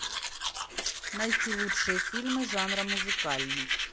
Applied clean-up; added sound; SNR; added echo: none; Domestic sounds, home sounds; -4 dB; none.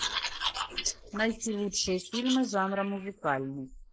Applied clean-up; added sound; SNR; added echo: neural mask model Resemble Enhance denoiser.